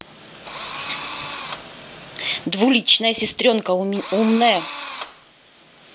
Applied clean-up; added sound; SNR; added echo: none; Engine / Drill; 11 dB; none.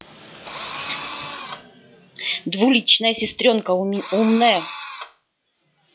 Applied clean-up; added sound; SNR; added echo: classical method log-MMSE.